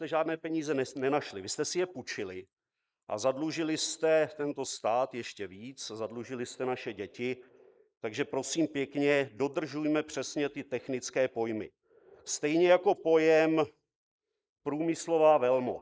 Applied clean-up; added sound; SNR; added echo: neural mask model Resemble Enhance denoiser.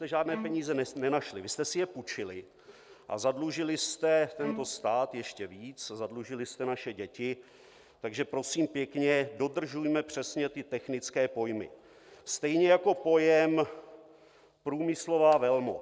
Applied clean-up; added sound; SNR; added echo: none; Bowed string instrument; 15 dB; none.